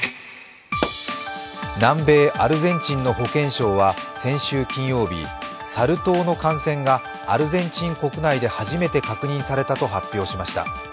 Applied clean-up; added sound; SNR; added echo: none; Explosion; 12 dB; none.